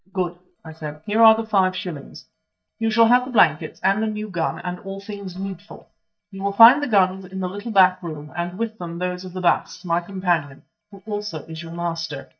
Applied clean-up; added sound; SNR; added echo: neural mask model DeepFilterNet 3.